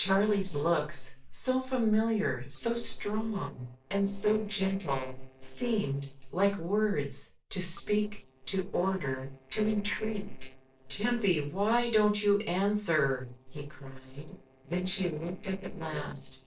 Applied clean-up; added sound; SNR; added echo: neural separator model SepFormer DNS4.